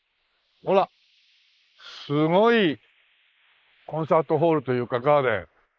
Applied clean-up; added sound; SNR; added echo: neural mask model Resemble Enhance denoiser.